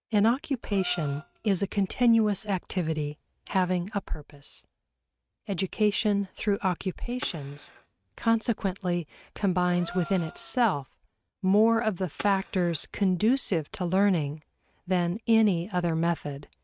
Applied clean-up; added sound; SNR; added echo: neural mask model RNNoise.